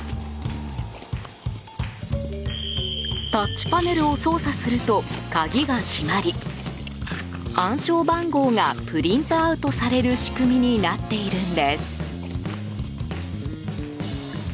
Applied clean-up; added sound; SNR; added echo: none; Chewing, mastication; 20 dB; none.